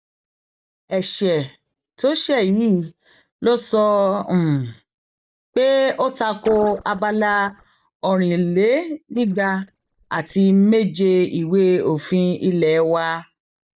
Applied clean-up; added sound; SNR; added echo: neural mask model DeepFilterNet 3.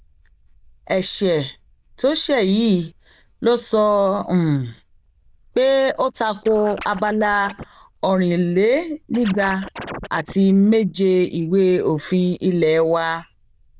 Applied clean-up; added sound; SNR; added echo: neural diffusion model UNIVERSE++.